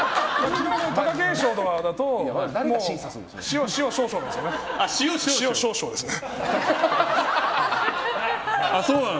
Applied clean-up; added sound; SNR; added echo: none; none; none; none.